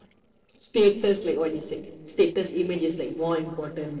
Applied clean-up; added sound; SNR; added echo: neural separator model SepFormer DNS4.